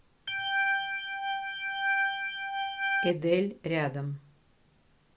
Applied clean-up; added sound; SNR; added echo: none; Organ; -4 dB; none.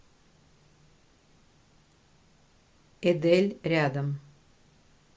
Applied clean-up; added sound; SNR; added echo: none; none; none; none.